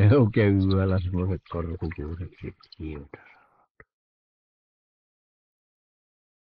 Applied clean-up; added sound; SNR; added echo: neural mask model Resemble Enhance denoiser.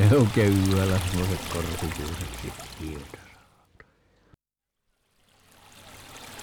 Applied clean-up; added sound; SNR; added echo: none; Liquid; 11 dB; none.